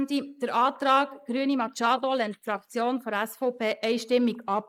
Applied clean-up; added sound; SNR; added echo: neural mask model Resemble Enhance denoiser.